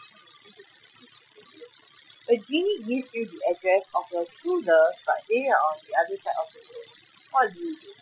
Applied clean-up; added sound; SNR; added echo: classical method Wiener filter.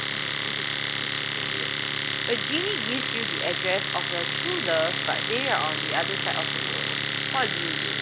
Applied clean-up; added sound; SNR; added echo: none; Domestic sounds, home sounds; -3 dB; none.